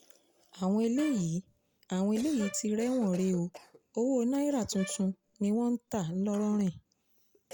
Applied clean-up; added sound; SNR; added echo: none; Cough + Bowed string instrument; 19 dB; none.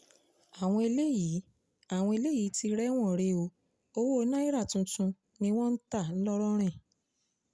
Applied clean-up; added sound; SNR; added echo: none; none; none; none.